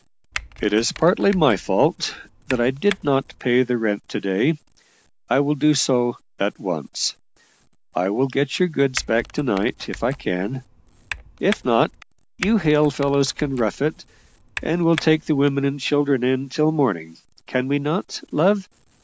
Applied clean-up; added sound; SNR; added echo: none; Typing; 15 dB; none.